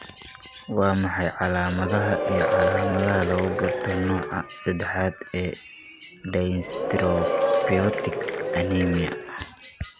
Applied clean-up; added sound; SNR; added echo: none; Applause / Crowd / Cheering; 1 dB; none.